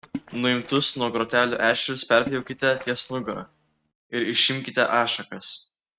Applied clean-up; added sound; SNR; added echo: neural mask model RNNoise.